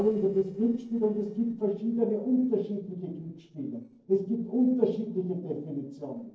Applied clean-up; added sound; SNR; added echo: neural separator model SepFormer DNS4.